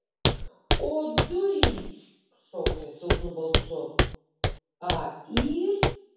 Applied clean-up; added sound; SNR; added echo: none; Walk, footsteps; -3 dB; reverberation time 0.7 s.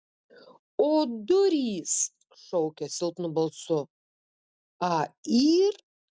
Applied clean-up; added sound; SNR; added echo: none; none; none; none.